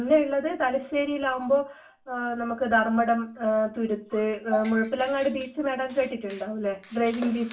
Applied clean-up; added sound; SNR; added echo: none; Dog; 20 dB; reverberation time 0.3 s.